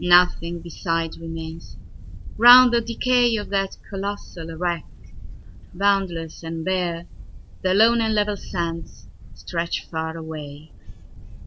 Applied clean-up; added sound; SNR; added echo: none; Camera; 12 dB; none.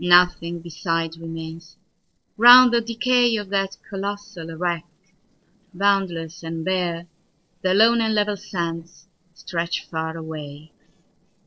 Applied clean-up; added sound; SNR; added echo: neural separator model SepFormer DNS4.